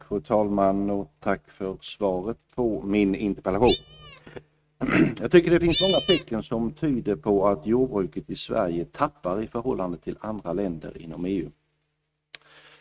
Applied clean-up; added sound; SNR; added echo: neural mask model RNNoise.